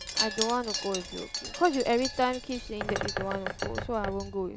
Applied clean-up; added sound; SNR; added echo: none; Wind chime + Bird; 5 dB; none.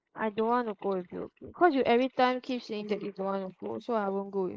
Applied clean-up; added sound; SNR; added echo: neural mask model Resemble Enhance denoiser.